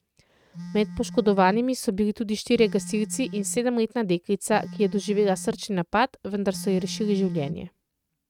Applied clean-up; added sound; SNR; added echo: neural mask model RNNoise.